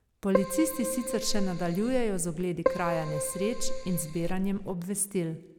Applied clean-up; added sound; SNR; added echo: none; Keyboard (musical); 1 dB; none.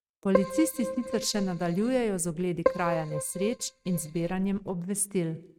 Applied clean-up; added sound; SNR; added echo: neural mask model RNNoise.